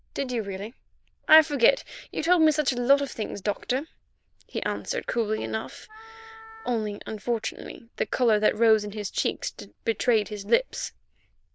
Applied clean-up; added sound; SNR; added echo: neural diffusion model UNIVERSE++.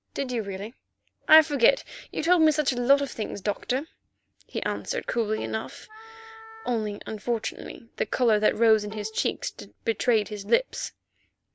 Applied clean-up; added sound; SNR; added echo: none; Wind instrument, woodwind instrument + Bowed string instrument; 19 dB; none.